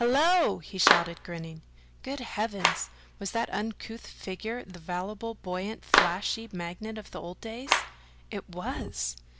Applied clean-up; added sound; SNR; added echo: none; Clapping; 1 dB; none.